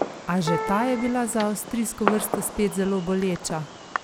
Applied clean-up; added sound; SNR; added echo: none; Piano + Fireworks; 6 dB; none.